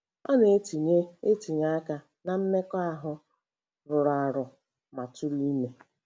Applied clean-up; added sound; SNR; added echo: none; none; none; none.